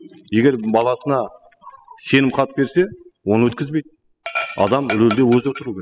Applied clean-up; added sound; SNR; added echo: classical method spectral subtraction.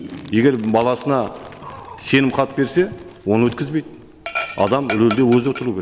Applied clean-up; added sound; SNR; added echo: none; Dog; 15 dB; none.